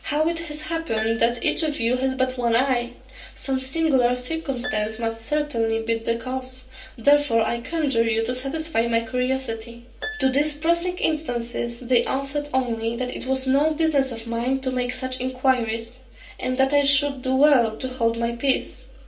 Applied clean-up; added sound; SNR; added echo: none; Harp; 19 dB; reverberation time 0.3 s.